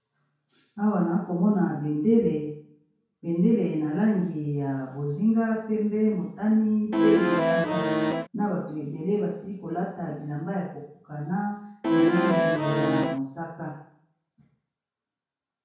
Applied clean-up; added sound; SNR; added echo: none; Accordion; -4 dB; reverberation time 0.5 s.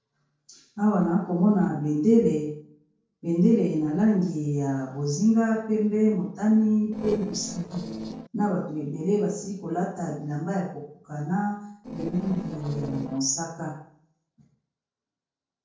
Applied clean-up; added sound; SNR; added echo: neural separator model SepFormer DNS4.